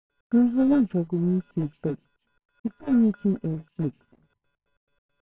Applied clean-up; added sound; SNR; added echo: neural separator model SepFormer WHAMR!.